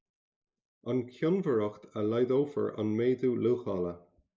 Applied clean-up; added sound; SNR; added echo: neural mask model Resemble Enhance denoiser.